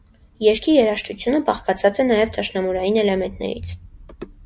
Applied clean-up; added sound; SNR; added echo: none; none; none; none.